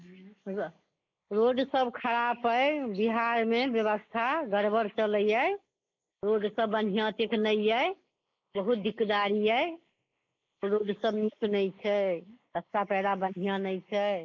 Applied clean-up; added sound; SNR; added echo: neural mask model Resemble Enhance denoiser.